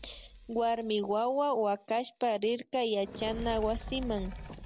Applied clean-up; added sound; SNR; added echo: none; Fire; 13 dB; none.